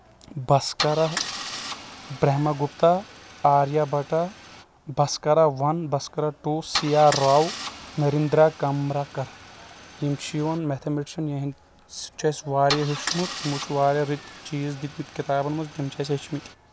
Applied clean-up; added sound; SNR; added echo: none; Idling / Engine starting / Car; 12 dB; none.